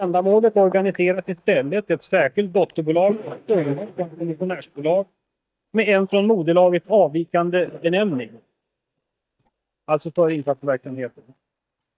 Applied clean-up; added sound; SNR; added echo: neural mask model DeepFilterNet 3.